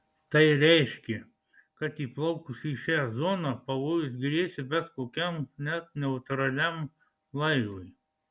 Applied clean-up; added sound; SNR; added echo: none; none; none; none.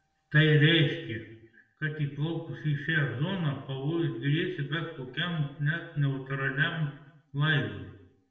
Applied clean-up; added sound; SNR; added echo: none; none; none; reverberation time 0.8 s.